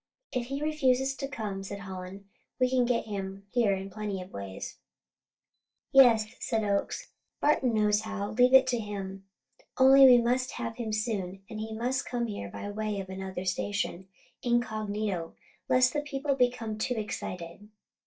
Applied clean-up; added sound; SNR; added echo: neural mask model DeepFilterNet 3.